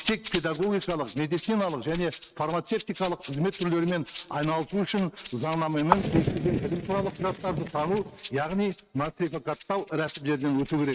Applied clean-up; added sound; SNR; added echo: neural mask model RNNoise.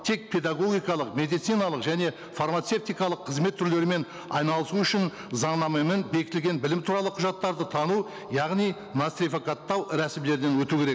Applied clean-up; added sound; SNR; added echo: none; none; none; none.